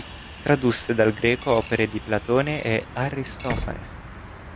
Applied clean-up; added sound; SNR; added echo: none; Bus + Coin (dropping); 11 dB; none.